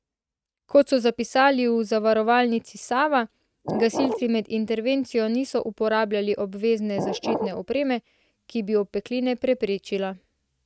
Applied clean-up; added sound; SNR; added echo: neural mask model RNNoise.